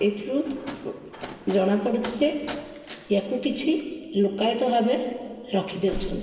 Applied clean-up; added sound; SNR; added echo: none; Slam; 15 dB; reverberation time 1.9 s.